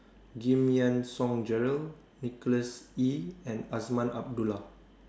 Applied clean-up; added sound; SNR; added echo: none; none; none; none.